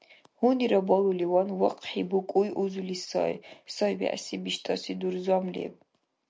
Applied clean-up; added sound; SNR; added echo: none; none; none; none.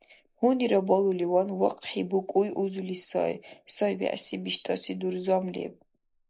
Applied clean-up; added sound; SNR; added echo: neural mask model Resemble Enhance denoiser.